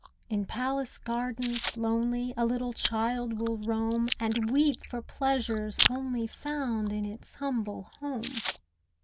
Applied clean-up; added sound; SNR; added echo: none; Chewing, mastication; 5 dB; none.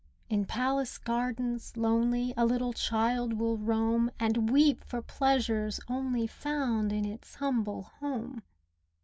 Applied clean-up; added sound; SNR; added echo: none; none; none; none.